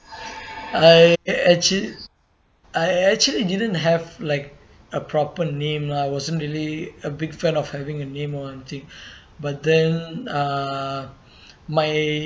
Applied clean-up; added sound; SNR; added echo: none; none; none; none.